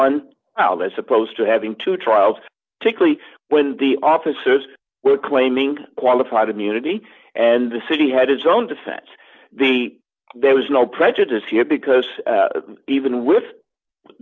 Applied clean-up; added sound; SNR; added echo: none; none; none; none.